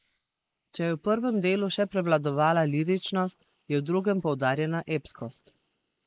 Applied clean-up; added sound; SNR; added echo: neural mask model Resemble Enhance denoiser.